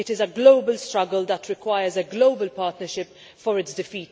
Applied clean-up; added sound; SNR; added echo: none; none; none; none.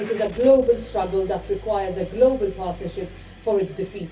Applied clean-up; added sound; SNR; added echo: none; Engine starting / Car; 17 dB; reverberation time 0.3 s.